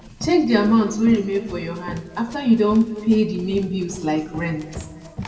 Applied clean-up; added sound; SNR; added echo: none; Run; 17 dB; reverberation time 1.5 s.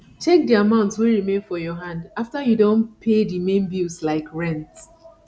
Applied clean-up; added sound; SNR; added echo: none; none; none; none.